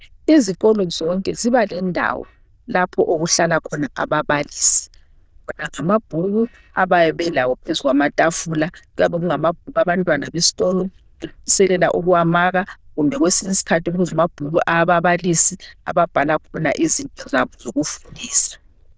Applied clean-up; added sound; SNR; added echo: neural diffusion model UNIVERSE++.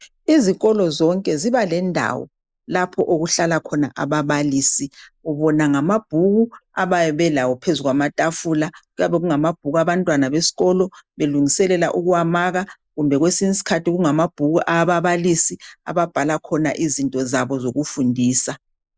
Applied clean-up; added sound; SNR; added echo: neural mask model Resemble Enhance denoiser.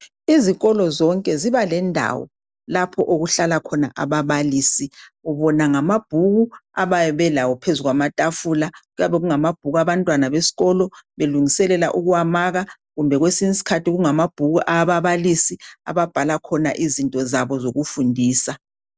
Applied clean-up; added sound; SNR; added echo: none; none; none; none.